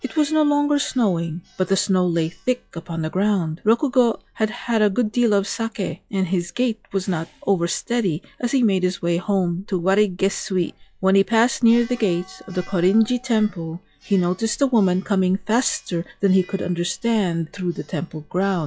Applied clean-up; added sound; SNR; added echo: classical method log-MMSE.